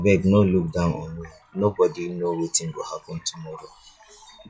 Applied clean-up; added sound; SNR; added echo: classical method log-MMSE.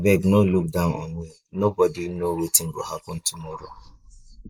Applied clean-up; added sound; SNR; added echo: neural mask model Resemble Enhance denoiser.